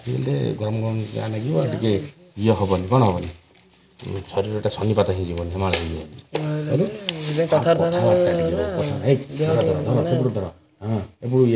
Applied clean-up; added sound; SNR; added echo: none; none; none; none.